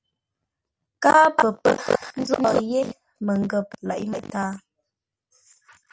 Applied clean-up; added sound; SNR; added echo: none; none; none; none.